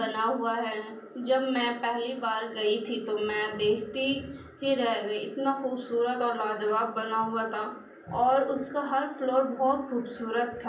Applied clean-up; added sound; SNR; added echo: none; none; none; reverberation time 0.6 s.